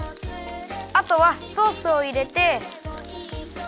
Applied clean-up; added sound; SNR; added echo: none; none; none; none.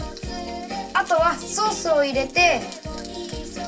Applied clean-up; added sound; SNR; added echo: none; none; none; reverberation time 0.2 s.